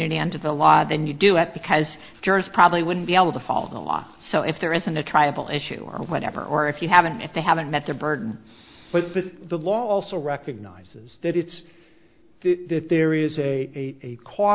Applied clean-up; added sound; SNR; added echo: none; none; none; none.